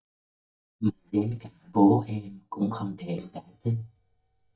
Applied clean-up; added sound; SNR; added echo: neural mask model DeepFilterNet 3.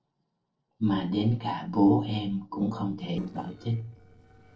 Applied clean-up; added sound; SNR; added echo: neural separator model SepFormer DNS4.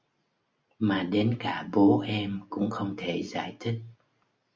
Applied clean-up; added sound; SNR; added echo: none; none; none; none.